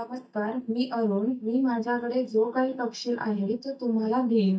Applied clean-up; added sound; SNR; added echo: neural mask model DeepFilterNet 3.